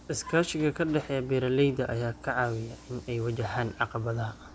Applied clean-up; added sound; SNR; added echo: none; Vehicle; 19 dB; none.